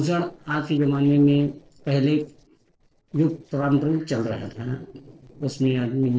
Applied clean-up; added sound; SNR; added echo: neural separator model SepFormer DNS4.